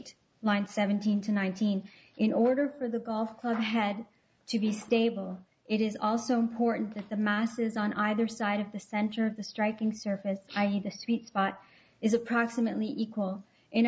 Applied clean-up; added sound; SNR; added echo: none; none; none; none.